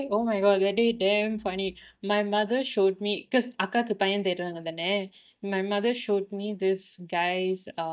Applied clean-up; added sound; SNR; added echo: neural mask model DeepFilterNet 3.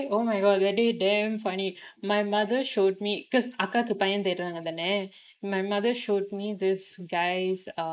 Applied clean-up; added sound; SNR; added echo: neural mask model Resemble Enhance denoiser.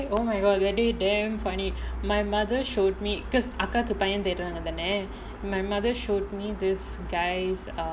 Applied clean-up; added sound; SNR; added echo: none; none; none; none.